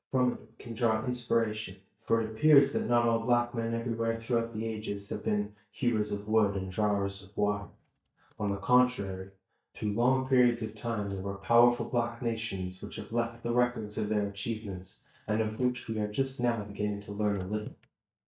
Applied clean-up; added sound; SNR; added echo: neural mask model DeepFilterNet 3.